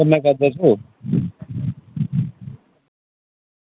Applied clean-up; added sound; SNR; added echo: none; none; none; none.